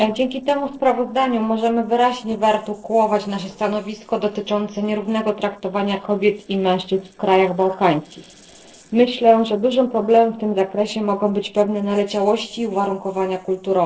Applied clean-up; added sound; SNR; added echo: neural separator model SepFormer DNS4.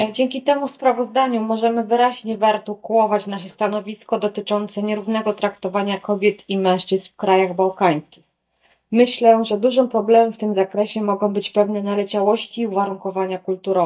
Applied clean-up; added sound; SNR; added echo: neural mask model DeepFilterNet 3.